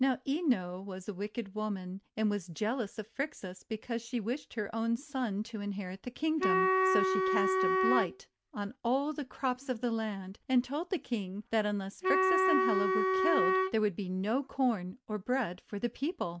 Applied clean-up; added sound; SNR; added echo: none; Wind instrument, woodwind instrument; -3 dB; none.